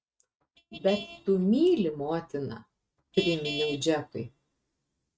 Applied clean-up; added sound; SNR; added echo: neural mask model RNNoise.